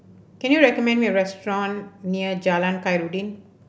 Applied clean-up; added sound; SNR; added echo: none; none; none; none.